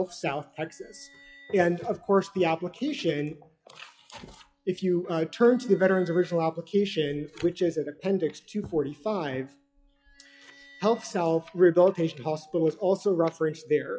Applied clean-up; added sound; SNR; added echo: classical method log-MMSE.